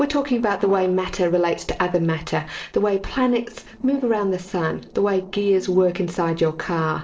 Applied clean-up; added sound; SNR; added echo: neural separator model SepFormer DNS4.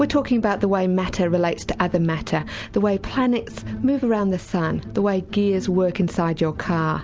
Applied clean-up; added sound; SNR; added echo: none; none; none; none.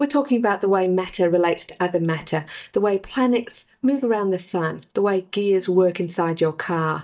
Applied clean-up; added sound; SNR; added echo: neural mask model DeepFilterNet 3.